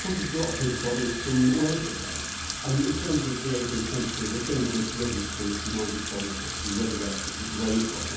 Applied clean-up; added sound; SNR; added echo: none; Sink (filling or washing) / Water tap, faucet; 4 dB; reverberation time 1.3 s.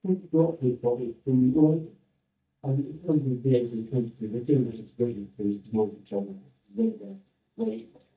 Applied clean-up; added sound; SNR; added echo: neural mask model DeepFilterNet 3.